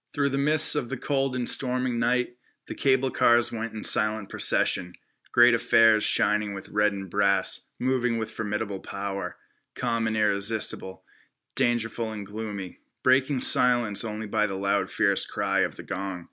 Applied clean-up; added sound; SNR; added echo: none; none; none; none.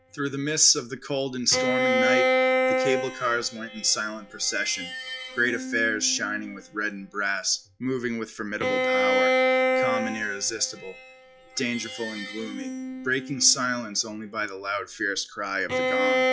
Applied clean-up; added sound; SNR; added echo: classical method log-MMSE.